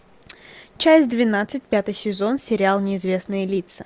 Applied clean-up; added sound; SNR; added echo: none; none; none; none.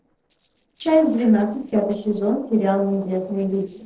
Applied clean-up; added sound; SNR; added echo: neural separator model SepFormer DNS4.